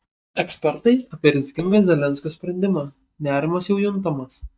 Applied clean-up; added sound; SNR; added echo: neural mask model DeepFilterNet 3.